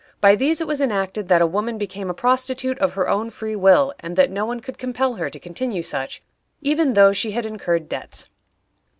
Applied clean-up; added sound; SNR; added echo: none; none; none; none.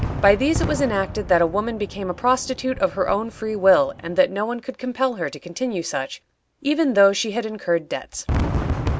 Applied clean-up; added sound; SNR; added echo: none; Fireworks; 8 dB; none.